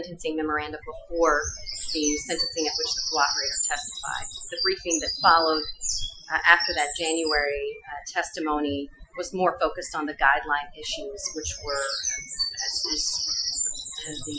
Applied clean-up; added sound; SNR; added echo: classical method Wiener filter.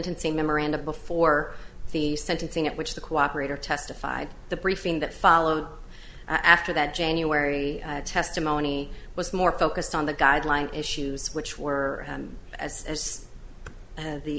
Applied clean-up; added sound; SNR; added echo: none; none; none; none.